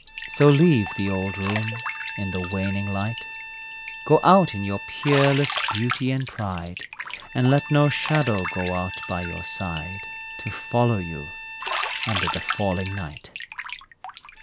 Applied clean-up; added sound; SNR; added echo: none; Bathtub (filling or washing) + Bowed string instrument; 8 dB; none.